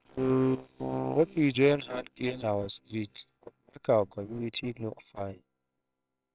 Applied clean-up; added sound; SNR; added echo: neural separator model SepFormer WHAMR!.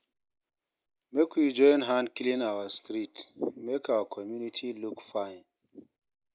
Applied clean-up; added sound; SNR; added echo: none; none; none; none.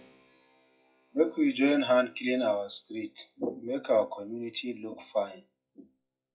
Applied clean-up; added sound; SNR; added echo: classical method WPE with log-MMSE.